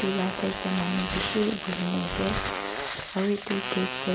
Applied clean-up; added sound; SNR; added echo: none; Fart + Crumpling, crinkling; 3 dB; none.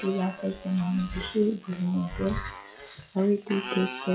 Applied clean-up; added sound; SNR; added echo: classical method log-MMSE.